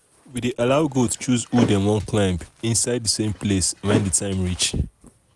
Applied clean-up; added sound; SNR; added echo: none; Thump, thud; 11 dB; none.